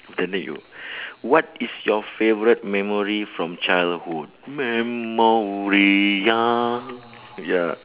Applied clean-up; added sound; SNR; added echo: none; none; none; none.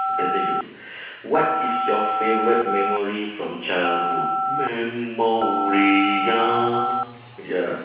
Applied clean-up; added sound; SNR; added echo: none; Telephone; 1 dB; reverberation time 1.1 s.